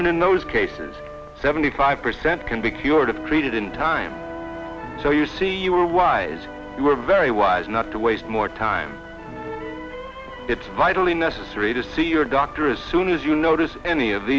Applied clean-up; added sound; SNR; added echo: none; none; none; none.